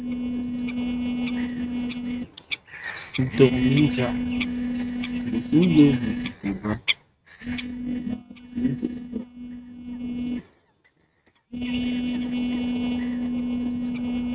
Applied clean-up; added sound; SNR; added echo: neural mask model RNNoise.